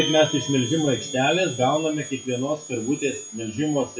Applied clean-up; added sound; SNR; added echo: classical method WPE with log-MMSE.